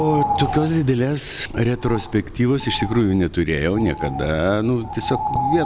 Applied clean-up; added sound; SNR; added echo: none; Bird; 8 dB; none.